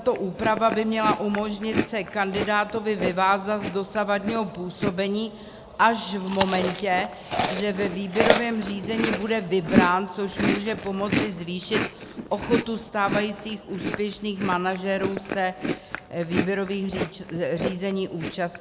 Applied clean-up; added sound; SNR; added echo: none; Chewing, mastication; 4 dB; none.